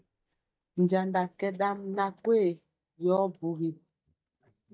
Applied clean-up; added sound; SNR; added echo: neural mask model DeepFilterNet 3.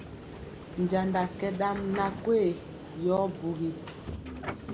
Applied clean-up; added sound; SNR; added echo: none; Subway, metro, underground; 10 dB; none.